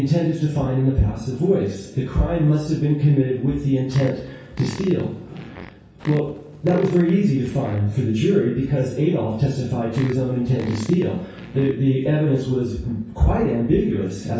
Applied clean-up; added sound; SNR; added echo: none; Fart; 18 dB; reverberation time 0.6 s.